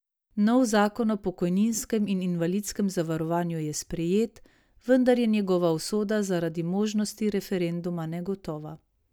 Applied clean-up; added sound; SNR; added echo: none; none; none; none.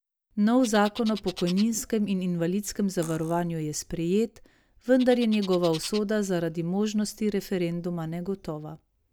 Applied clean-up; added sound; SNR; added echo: none; Bird + Cutlery, silverware; 19 dB; none.